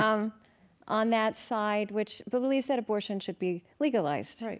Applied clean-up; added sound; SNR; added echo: none; none; none; none.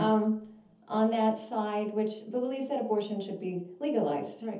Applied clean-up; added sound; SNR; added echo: none; none; none; reverberation time 0.7 s.